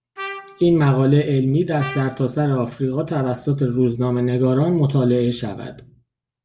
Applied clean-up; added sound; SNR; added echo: none; Trumpet; 16 dB; none.